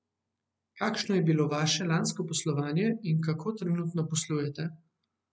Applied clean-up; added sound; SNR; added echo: none; none; none; none.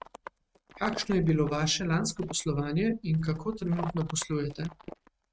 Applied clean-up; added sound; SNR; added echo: neural mask model RNNoise.